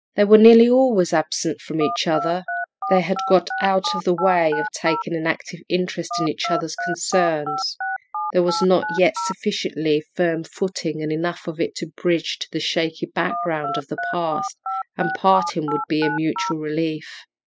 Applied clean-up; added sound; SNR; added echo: classical method spectral subtraction.